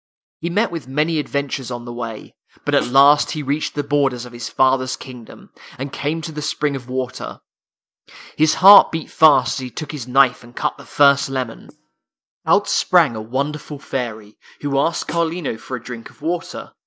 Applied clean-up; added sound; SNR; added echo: neural mask model DeepFilterNet 3.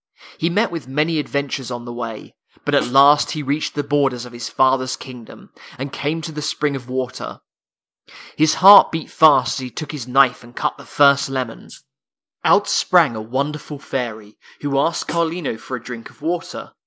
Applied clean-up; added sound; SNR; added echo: neural mask model Resemble Enhance denoiser.